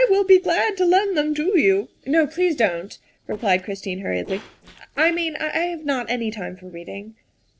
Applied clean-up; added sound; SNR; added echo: neural separator model SepFormer DNS4.